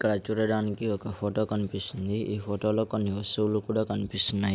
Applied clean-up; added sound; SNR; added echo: none; none; none; none.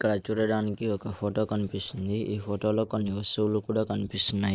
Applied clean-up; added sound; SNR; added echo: neural mask model Resemble Enhance denoiser.